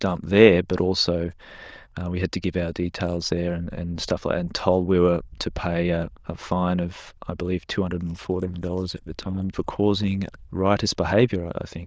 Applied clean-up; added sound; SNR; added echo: neural diffusion model UNIVERSE++.